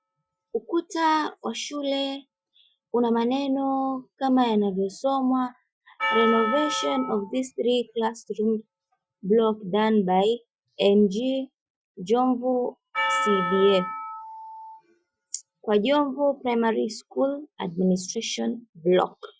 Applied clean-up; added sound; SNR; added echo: classical method Wiener filter.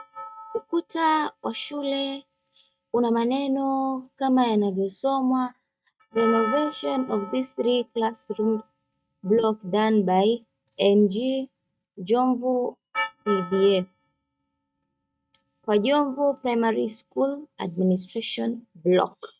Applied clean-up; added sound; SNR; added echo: neural mask model RNNoise.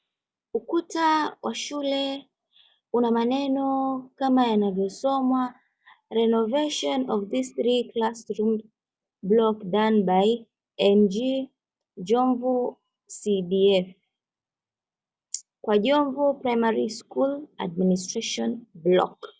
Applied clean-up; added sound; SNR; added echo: none; none; none; none.